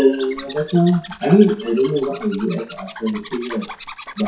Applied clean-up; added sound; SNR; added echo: classical method WPE with log-MMSE.